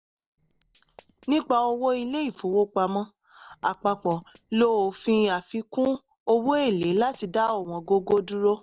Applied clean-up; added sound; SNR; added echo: neural separator model SepFormer DNS4.